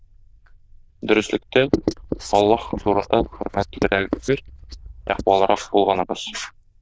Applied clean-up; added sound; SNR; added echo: neural diffusion model UNIVERSE++.